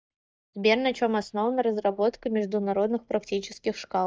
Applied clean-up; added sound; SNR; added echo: neural mask model DeepFilterNet 3.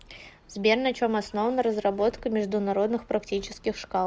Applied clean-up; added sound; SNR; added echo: none; none; none; none.